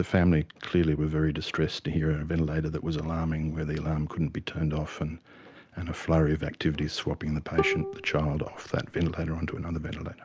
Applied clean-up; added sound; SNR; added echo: none; Bowed string instrument; 7 dB; none.